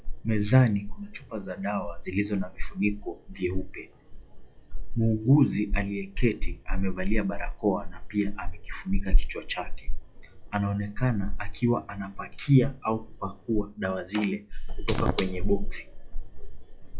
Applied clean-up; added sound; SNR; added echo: classical method log-MMSE.